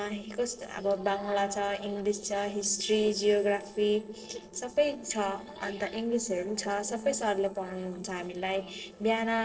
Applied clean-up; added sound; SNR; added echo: neural separator model SepFormer DNS4.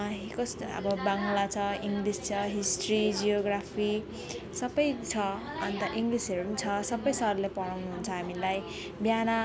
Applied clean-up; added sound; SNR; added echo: none; none; none; none.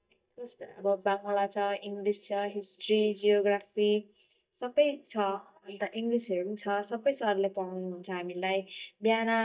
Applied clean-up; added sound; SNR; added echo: neural mask model DeepFilterNet 3.